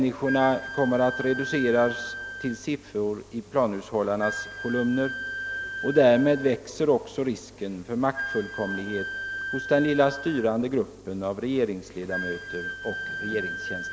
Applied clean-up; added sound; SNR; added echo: none; Wind instrument, woodwind instrument; 9 dB; none.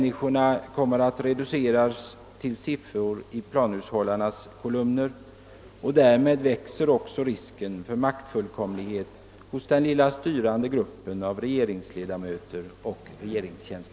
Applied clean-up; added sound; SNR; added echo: none; none; none; none.